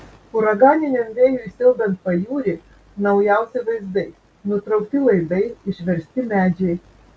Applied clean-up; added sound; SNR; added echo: none; none; none; none.